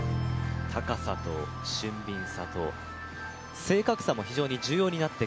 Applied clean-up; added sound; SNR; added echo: none; Bowed string instrument; 6 dB; none.